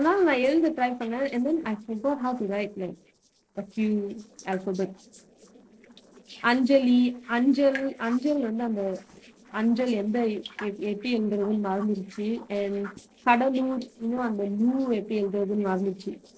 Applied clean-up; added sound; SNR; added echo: neural separator model SepFormer DNS4.